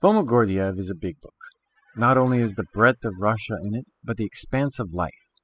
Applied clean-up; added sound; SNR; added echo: classical method spectral subtraction.